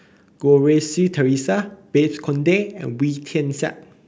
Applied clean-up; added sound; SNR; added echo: none; none; none; none.